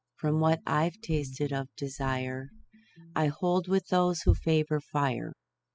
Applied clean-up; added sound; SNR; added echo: classical method spectral subtraction.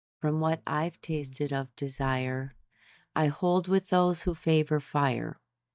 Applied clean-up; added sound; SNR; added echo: neural mask model DeepFilterNet 3.